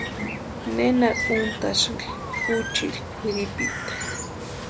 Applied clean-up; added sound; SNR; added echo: none; Bird; 4 dB; none.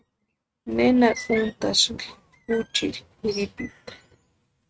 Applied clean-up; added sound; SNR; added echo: neural mask model RNNoise.